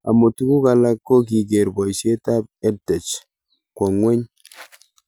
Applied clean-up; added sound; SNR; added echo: none; none; none; none.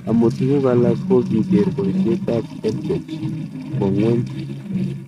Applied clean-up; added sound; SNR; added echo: neural mask model RNNoise.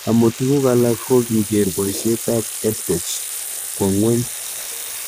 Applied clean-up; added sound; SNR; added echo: neural mask model Resemble Enhance denoiser.